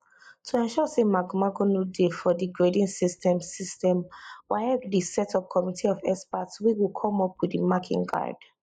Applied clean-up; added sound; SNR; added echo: neural mask model Resemble Enhance denoiser.